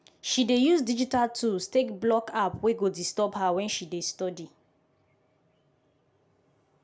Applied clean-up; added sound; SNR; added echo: none; none; none; none.